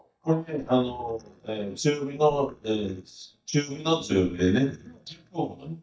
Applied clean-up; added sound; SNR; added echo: neural mask model DeepFilterNet 3.